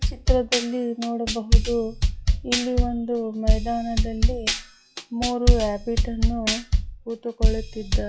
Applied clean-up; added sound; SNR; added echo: classical method log-MMSE.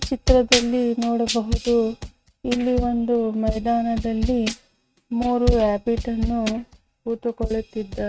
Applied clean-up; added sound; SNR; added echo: neural mask model RNNoise.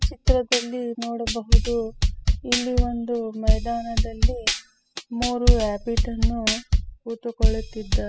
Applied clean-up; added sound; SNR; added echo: classical method spectral subtraction.